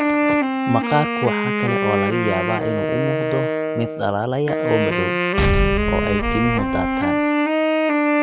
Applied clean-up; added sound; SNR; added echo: none; Explosion + Wind instrument, woodwind instrument; -4 dB; none.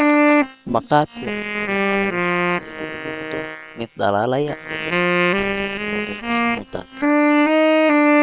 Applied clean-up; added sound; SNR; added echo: neural separator model SepFormer WHAM!.